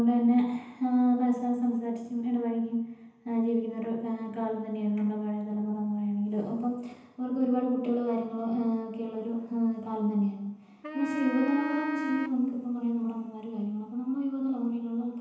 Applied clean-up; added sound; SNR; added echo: none; Wind instrument, woodwind instrument; 8 dB; reverberation time 0.9 s.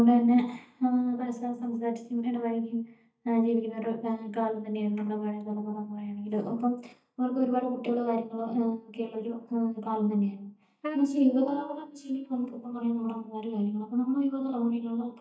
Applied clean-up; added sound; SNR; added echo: neural mask model DeepFilterNet 3.